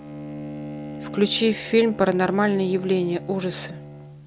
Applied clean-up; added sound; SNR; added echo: none; Bowed string instrument; 12 dB; none.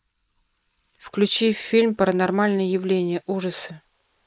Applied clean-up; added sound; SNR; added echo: neural mask model Resemble Enhance denoiser.